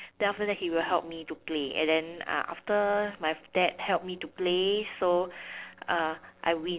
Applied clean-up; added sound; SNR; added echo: neural separator model SepFormer DNS4.